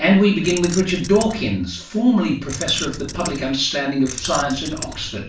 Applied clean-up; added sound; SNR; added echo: none; Keys jangling; 11 dB; reverberation time 0.3 s.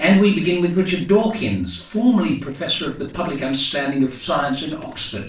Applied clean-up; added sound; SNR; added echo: neural separator model SepFormer DNS4.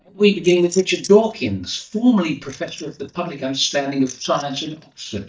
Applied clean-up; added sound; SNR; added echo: neural mask model DeepFilterNet 3.